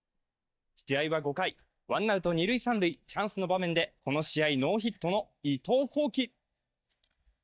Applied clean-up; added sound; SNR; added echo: neural mask model DeepFilterNet 3.